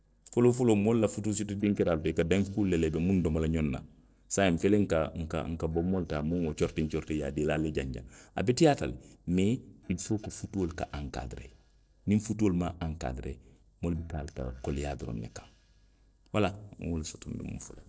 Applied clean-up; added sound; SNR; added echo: neural separator model SepFormer DNS4.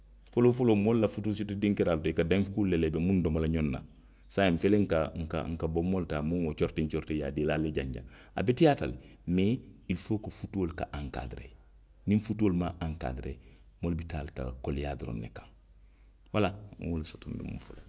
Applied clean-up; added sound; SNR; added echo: none; none; none; none.